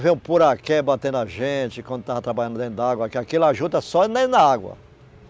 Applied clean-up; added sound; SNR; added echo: none; none; none; none.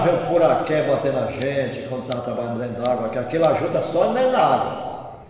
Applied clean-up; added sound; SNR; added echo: none; Scissors; 20 dB; reverberation time 1.6 s.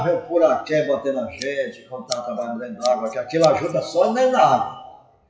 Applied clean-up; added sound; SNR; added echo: classical method WPE with log-MMSE.